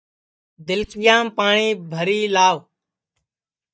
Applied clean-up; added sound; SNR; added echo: neural mask model DeepFilterNet 3.